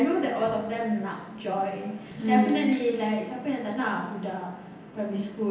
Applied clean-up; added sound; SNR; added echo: none; Fart; 18 dB; reverberation time 0.9 s.